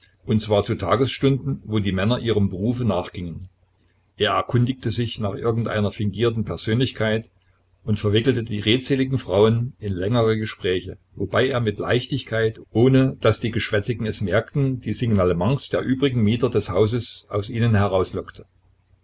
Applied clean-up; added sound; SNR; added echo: none; none; none; none.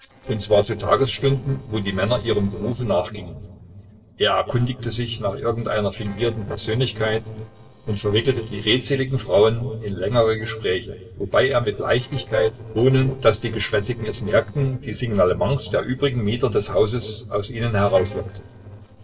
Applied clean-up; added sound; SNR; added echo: neural separator model SepFormer DNS4.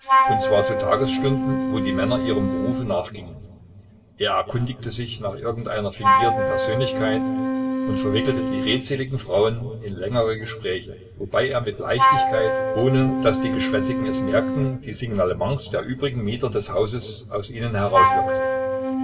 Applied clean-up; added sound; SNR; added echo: none; Wind instrument, woodwind instrument; -1 dB; reverberation time 3.0 s.